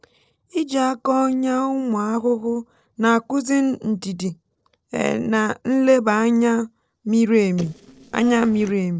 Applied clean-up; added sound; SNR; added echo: neural separator model SepFormer DNS4.